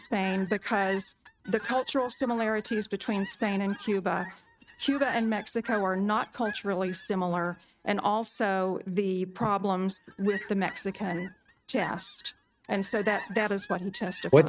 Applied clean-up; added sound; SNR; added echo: neural mask model RNNoise.